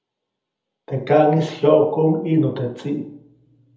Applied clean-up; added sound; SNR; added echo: none; none; none; reverberation time 0.7 s.